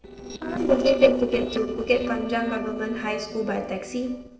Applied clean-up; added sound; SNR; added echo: neural separator model SepFormer DNS4.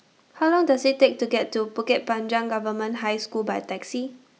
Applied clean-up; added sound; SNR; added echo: none; none; none; none.